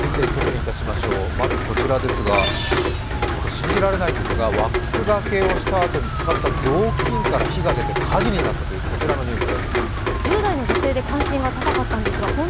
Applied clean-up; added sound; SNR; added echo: none; Rain; -2 dB; none.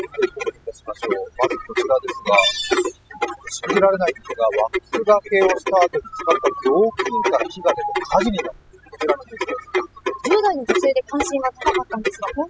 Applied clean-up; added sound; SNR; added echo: classical method spectral subtraction.